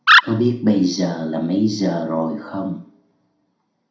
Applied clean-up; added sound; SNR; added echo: none; Animal; -5 dB; reverberation time 0.4 s.